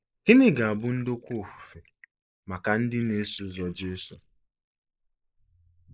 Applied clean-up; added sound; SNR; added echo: neural mask model Resemble Enhance denoiser.